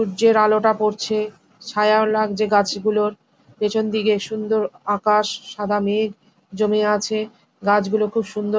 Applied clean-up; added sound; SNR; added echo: none; none; none; none.